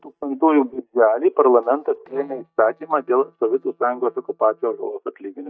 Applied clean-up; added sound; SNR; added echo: neural mask model DeepFilterNet 3.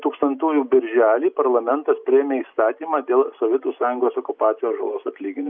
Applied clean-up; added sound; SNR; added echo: none; none; none; none.